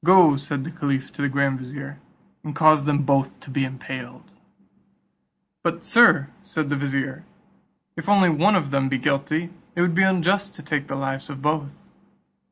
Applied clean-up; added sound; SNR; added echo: none; none; none; none.